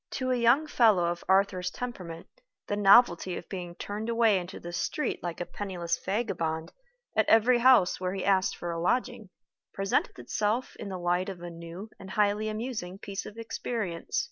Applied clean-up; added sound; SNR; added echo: none; none; none; none.